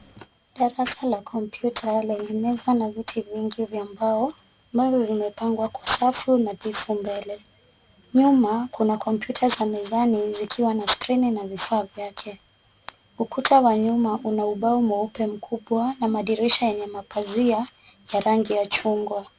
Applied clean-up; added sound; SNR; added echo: none; none; none; none.